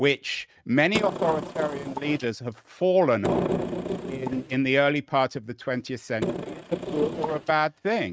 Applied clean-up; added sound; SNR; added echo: neural mask model RNNoise.